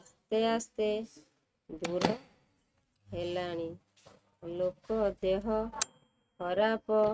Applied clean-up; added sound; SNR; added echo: neural mask model RNNoise.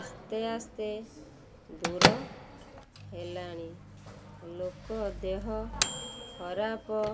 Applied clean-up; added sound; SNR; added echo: none; Microwave oven / Bell; -2 dB; none.